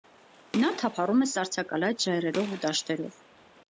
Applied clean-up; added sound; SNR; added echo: none; Gunshot, gunfire; 17 dB; none.